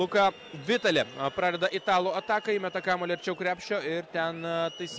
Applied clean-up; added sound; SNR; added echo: none; none; none; none.